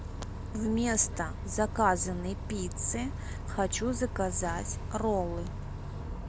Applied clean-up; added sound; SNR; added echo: none; Bus; 5 dB; none.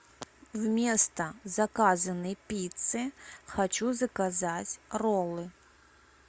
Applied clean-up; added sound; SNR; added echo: none; none; none; none.